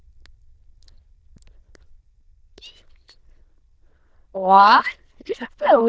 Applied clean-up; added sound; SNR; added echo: neural diffusion model UNIVERSE++.